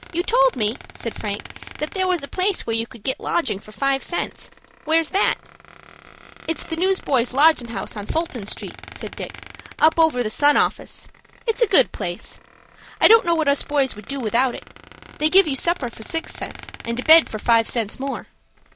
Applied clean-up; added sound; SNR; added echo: none; Squeak; 20 dB; none.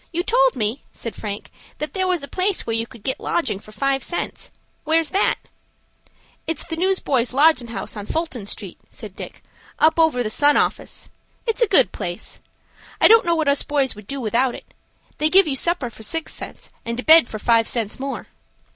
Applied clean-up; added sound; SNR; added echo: none; none; none; none.